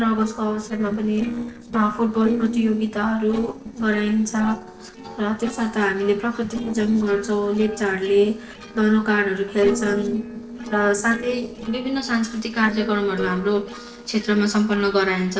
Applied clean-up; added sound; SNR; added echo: neural separator model SepFormer DNS4.